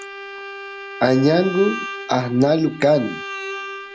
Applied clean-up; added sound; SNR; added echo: none; Bowed string instrument; 12 dB; none.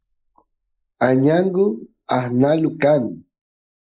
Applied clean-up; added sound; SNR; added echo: neural mask model Resemble Enhance denoiser.